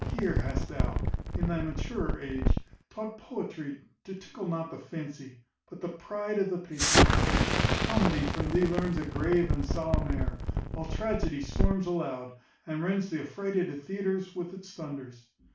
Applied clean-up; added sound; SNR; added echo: none; Explosion; -2 dB; reverberation time 0.3 s.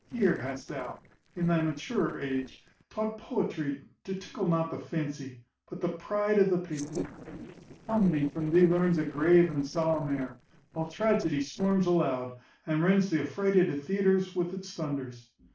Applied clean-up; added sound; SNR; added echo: neural separator model SepFormer DNS4.